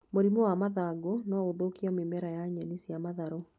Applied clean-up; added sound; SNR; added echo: none; none; none; none.